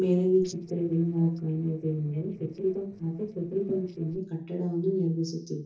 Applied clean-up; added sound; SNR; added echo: neural separator model SepFormer DNS4.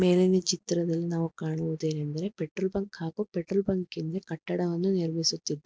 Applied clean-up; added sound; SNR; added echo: none; none; none; none.